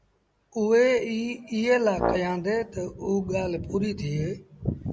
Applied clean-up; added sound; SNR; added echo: none; Brass instrument; 5 dB; none.